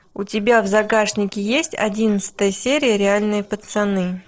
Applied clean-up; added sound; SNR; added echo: neural separator model SepFormer DNS4.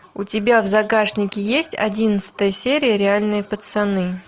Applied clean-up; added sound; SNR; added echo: none; none; none; none.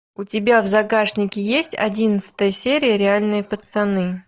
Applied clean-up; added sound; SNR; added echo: neural mask model DeepFilterNet 3.